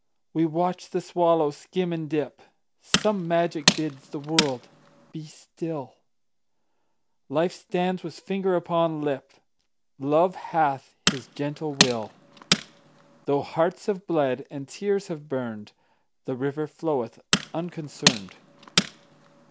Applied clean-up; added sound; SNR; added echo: none; Tools; 0 dB; none.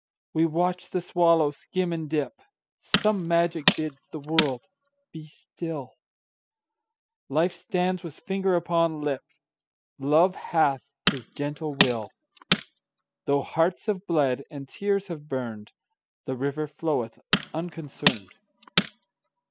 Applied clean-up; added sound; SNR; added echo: classical method spectral subtraction.